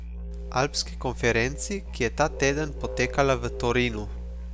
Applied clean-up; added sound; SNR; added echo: none; Musical instrument; 8 dB; none.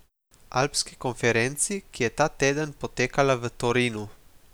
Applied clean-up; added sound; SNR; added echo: none; none; none; none.